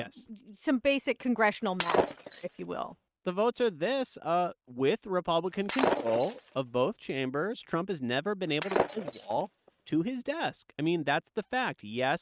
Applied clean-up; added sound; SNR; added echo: neural mask model RNNoise.